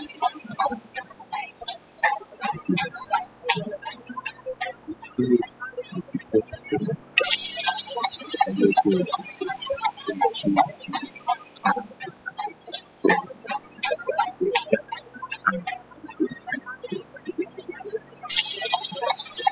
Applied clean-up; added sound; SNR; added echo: classical method spectral subtraction.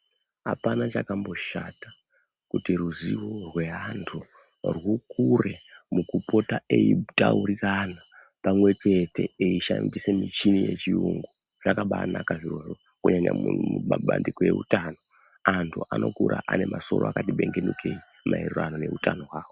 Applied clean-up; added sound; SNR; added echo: none; none; none; none.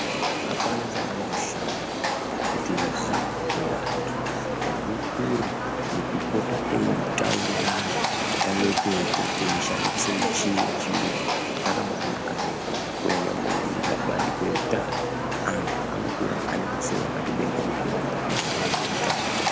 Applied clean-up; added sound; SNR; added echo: none; Livestock, farm animals, working animals; -5 dB; none.